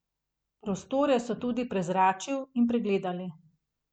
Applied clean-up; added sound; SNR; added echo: none; none; none; none.